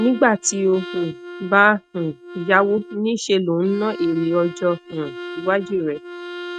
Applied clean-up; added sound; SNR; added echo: neural mask model RNNoise.